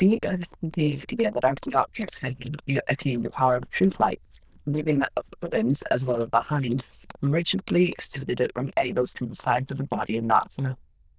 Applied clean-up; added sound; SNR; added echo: neural diffusion model UNIVERSE++.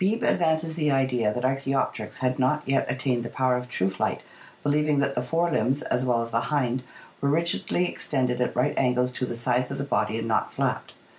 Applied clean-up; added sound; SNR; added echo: none; none; none; none.